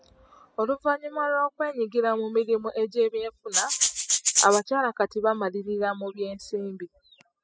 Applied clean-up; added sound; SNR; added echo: classical method spectral subtraction.